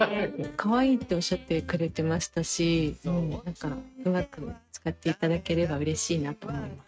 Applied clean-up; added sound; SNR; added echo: neural mask model RNNoise.